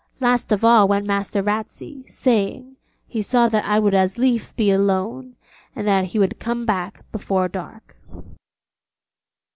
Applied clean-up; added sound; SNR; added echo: none; none; none; none.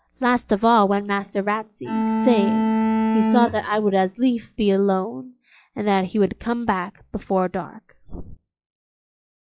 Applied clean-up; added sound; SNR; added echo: classical method log-MMSE.